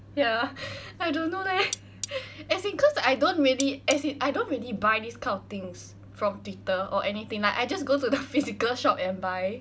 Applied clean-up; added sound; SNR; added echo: none; Cutlery, silverware; 12 dB; none.